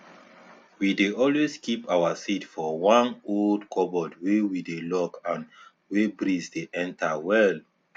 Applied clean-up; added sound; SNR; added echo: none; none; none; none.